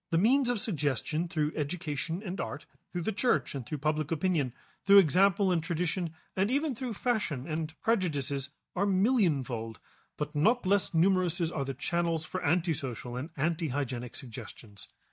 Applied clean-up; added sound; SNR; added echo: neural mask model DeepFilterNet 3.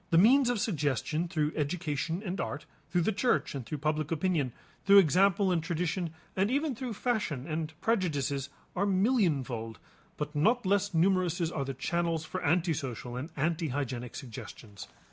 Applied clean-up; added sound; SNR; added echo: none; none; none; none.